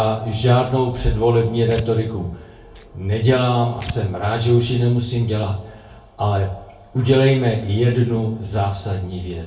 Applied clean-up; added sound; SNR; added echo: none; Tearing; 18 dB; reverberation time 0.3 s.